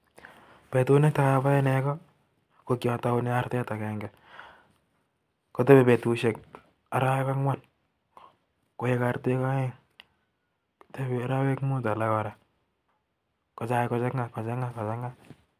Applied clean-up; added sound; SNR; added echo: none; none; none; none.